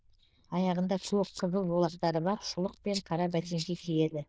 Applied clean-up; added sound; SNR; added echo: neural diffusion model UNIVERSE++.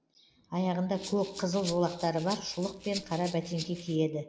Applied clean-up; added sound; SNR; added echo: none; Rattle (instrument); 13 dB; none.